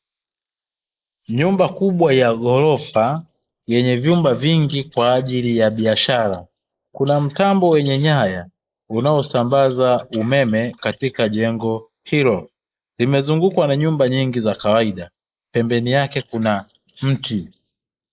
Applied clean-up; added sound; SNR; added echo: neural mask model Resemble Enhance denoiser.